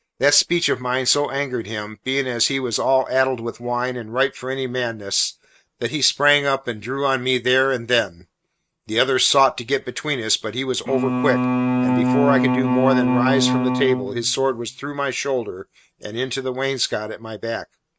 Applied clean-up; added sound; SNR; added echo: neural mask model RNNoise.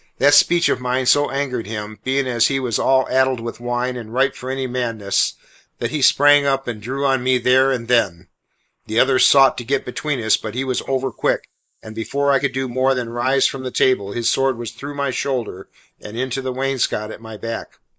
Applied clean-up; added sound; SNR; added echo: neural mask model Resemble Enhance denoiser.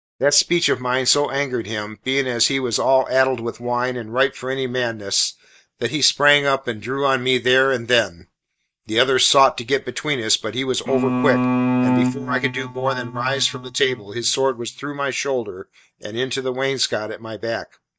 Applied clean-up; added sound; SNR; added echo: neural mask model DeepFilterNet 3.